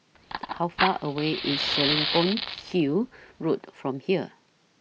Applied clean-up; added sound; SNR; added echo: none; Fire; 3 dB; none.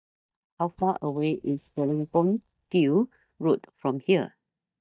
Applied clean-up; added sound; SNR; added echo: neural mask model DeepFilterNet 3.